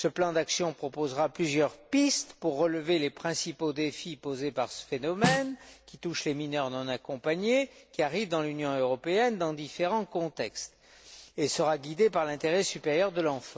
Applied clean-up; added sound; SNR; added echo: none; Snare drum; 4 dB; none.